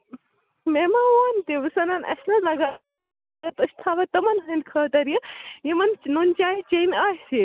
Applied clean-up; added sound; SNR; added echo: none; none; none; none.